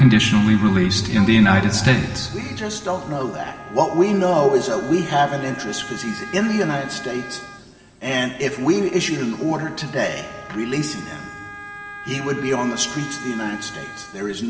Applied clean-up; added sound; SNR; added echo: none; Wind instrument, woodwind instrument; 16 dB; reverberation time 2.8 s.